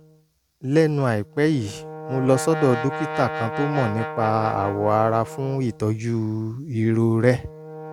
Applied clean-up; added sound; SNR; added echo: none; Brass instrument; 11 dB; none.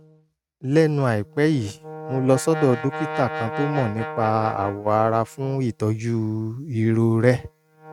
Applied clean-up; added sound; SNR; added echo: neural mask model RNNoise.